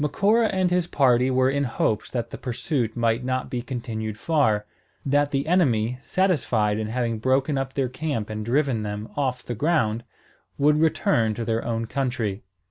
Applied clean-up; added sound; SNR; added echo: none; none; none; none.